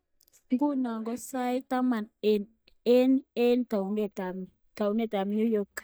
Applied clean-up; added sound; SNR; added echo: neural mask model DeepFilterNet 3.